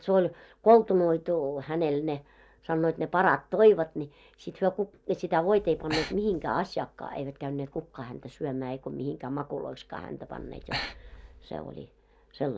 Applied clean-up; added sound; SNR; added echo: neural mask model DeepFilterNet 3.